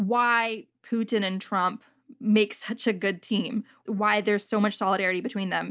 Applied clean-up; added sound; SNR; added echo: none; none; none; none.